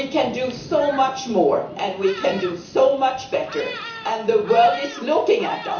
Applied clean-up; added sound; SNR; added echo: none; Thunderstorm; 15 dB; reverberation time 0.8 s.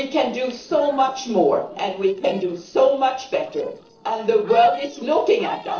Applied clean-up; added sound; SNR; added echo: neural separator model SepFormer DNS4.